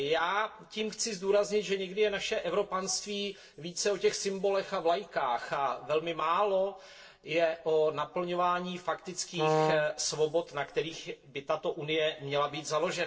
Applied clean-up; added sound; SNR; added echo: neural separator model SepFormer DNS4.